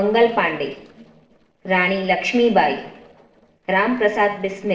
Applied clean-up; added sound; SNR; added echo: neural separator model SepFormer DNS4.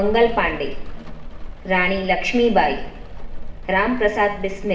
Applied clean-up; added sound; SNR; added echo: none; Rain; 7 dB; reverberation time 1.4 s.